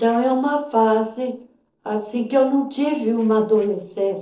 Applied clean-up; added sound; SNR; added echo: neural separator model SepFormer DNS4.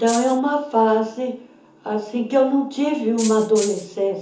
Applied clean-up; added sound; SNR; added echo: none; Rattle (instrument); 11 dB; reverberation time 0.7 s.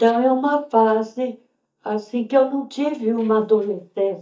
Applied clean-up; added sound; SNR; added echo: neural mask model DeepFilterNet 3.